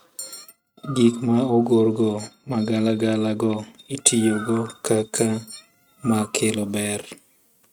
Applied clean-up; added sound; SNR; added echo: neural mask model RNNoise.